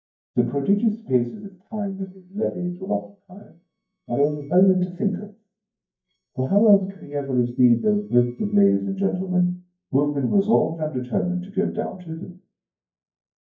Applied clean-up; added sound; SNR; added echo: neural mask model DeepFilterNet 3.